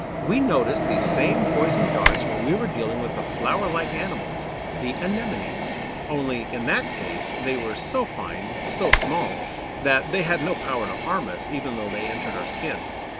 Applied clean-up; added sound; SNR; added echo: none; Typing + Train; 0 dB; none.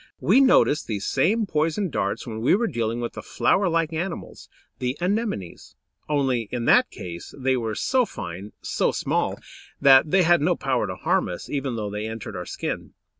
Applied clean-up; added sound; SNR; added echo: none; none; none; none.